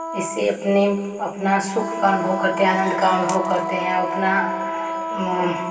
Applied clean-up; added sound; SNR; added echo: none; Wind instrument, woodwind instrument; 6 dB; reverberation time 2.7 s.